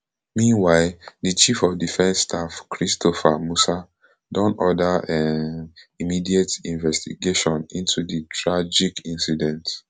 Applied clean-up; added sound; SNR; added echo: none; none; none; none.